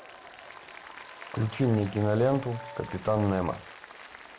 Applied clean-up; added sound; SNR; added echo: none; Applause; 16 dB; none.